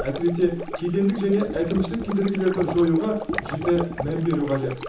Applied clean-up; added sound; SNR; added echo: none; Stream; 9 dB; reverberation time 0.7 s.